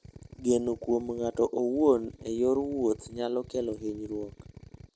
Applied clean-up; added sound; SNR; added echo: none; Drill; 19 dB; none.